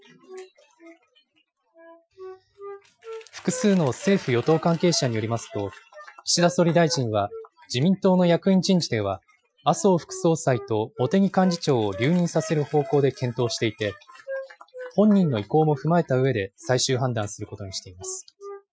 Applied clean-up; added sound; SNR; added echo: classical method Wiener filter.